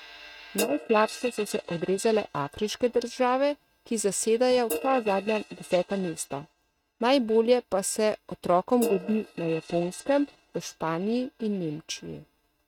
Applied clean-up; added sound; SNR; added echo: neural mask model RNNoise.